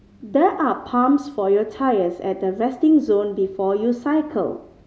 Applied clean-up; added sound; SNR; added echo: none; none; none; none.